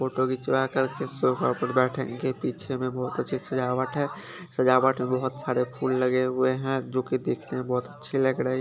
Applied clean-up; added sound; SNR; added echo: none; none; none; none.